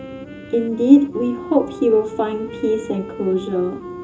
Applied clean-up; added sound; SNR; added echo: none; Wind instrument, woodwind instrument; 15 dB; reverberation time 0.2 s.